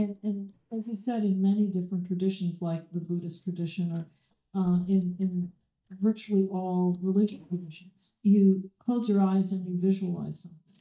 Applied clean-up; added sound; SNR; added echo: neural mask model DeepFilterNet 3.